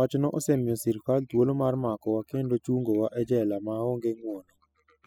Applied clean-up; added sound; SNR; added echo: classical method spectral subtraction.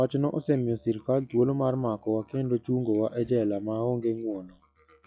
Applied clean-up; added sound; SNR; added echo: classical method log-MMSE.